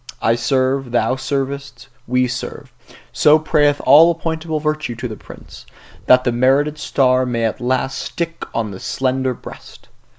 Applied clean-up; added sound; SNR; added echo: none; none; none; none.